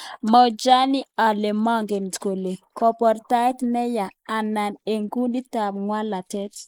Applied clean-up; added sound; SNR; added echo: neural mask model Resemble Enhance denoiser.